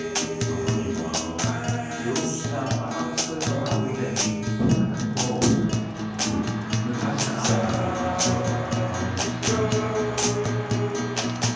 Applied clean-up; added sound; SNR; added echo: none; Acoustic guitar; -4 dB; reverberation time 1.3 s.